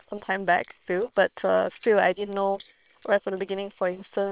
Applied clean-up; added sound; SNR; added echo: neural separator model SepFormer WHAM!.